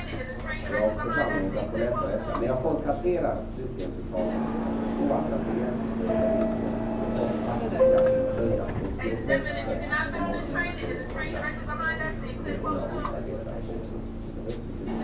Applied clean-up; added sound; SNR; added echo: none; Subway, metro, underground; -3 dB; reverberation time 0.7 s.